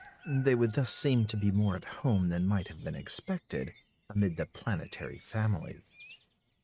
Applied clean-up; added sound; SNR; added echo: neural mask model RNNoise.